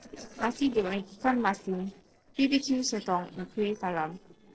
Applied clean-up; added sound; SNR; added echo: neural separator model SepFormer DNS4.